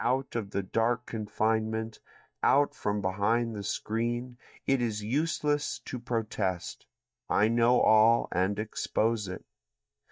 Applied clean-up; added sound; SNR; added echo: neural mask model DeepFilterNet 3.